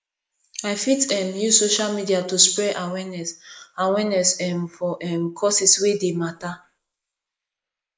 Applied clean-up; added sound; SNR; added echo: neural mask model Resemble Enhance denoiser.